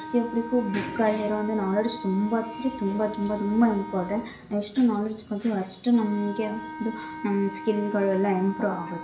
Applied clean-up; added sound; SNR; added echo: none; Wind instrument, woodwind instrument; 12 dB; reverberation time 0.5 s.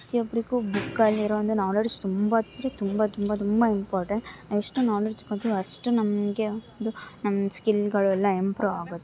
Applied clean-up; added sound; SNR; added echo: none; none; none; none.